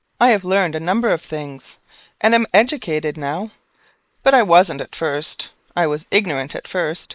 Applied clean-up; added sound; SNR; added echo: neural mask model Resemble Enhance denoiser.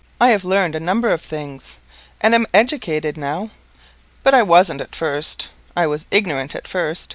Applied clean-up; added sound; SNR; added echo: none; none; none; none.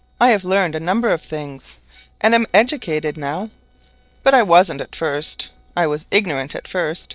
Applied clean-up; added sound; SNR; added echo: neural separator model SepFormer DNS4.